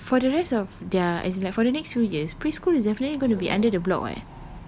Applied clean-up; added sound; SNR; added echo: none; none; none; none.